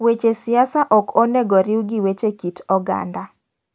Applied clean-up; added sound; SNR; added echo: none; none; none; none.